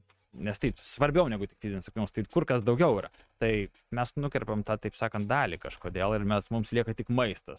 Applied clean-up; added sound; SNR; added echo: neural mask model RNNoise.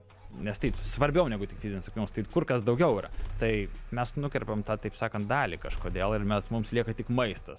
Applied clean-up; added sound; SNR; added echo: none; Engine starting / Car; 9 dB; none.